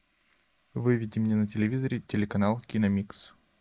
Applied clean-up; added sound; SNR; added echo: neural mask model Resemble Enhance denoiser.